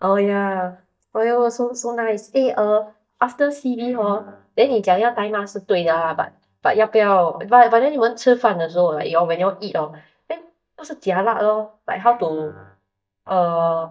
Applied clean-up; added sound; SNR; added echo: neural mask model DeepFilterNet 3.